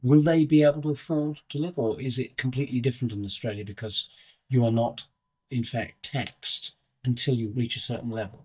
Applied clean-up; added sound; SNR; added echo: neural mask model DeepFilterNet 3.